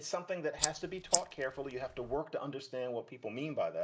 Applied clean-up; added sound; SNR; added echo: neural mask model Resemble Enhance denoiser.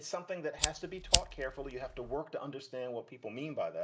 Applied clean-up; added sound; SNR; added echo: none; Fire; -4 dB; none.